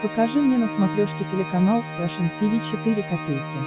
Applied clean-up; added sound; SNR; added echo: none; Organ; 8 dB; none.